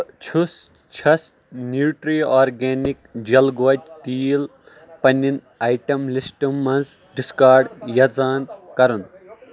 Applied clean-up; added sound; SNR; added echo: none; Percussion; 13 dB; none.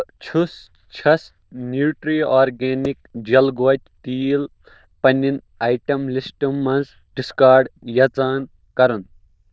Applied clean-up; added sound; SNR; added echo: neural diffusion model UNIVERSE++.